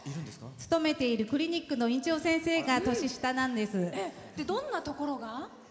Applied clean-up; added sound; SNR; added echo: none; none; none; none.